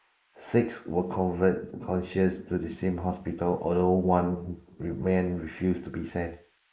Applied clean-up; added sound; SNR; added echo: neural mask model Resemble Enhance denoiser.